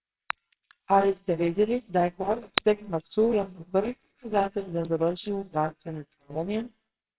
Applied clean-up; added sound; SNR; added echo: neural separator model SepFormer WHAMR!.